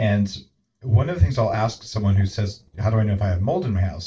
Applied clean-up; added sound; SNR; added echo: neural separator model SepFormer DNS4.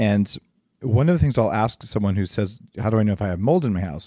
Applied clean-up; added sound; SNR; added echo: none; none; none; none.